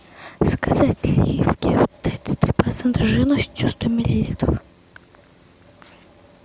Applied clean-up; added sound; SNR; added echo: none; none; none; none.